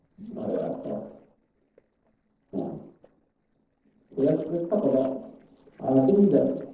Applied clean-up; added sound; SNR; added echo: neural separator model SepFormer DNS4.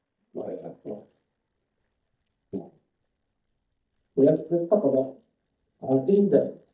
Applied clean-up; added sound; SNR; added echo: neural mask model DeepFilterNet 3.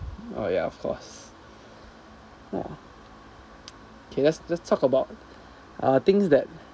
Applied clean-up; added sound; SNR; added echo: none; none; none; none.